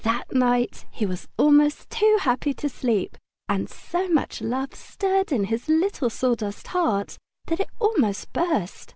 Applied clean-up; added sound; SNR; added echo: none; none; none; none.